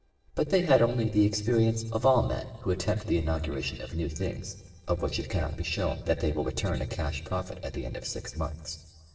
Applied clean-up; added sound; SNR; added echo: neural separator model SepFormer DNS4.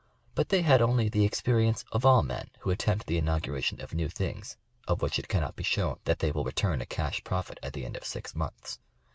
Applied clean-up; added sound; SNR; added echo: none; none; none; none.